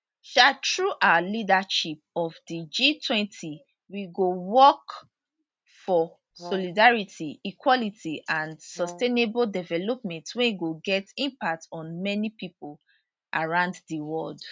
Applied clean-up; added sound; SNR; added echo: neural mask model RNNoise.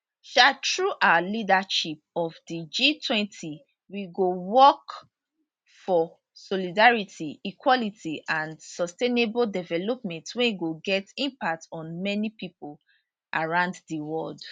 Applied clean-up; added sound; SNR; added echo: none; none; none; none.